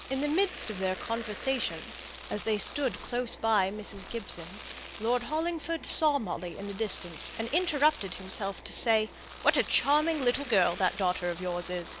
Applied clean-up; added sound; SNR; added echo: none; Domestic sounds, home sounds; 14 dB; none.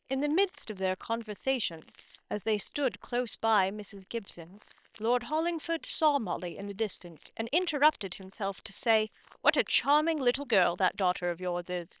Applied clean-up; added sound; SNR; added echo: neural separator model SepFormer WHAM!.